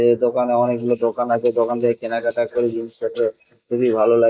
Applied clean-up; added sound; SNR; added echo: neural mask model Resemble Enhance denoiser.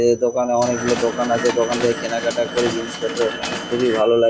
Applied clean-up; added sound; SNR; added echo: none; Mechanisms; 8 dB; none.